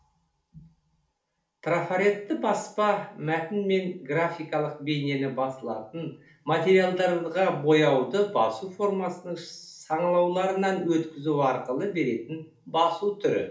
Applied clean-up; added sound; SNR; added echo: none; none; none; reverberation time 0.4 s.